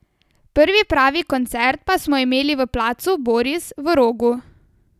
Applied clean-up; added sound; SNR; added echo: none; none; none; none.